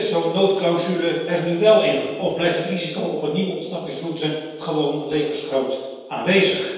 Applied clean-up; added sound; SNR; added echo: none; none; none; reverberation time 1.2 s.